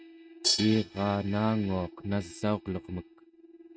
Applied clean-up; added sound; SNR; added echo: neural mask model RNNoise.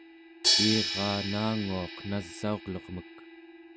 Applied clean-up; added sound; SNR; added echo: none; Crash cymbal; 0 dB; none.